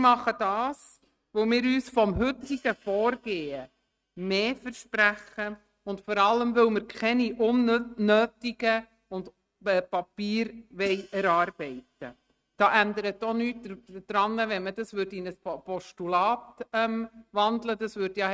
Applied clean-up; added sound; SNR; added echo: neural mask model RNNoise.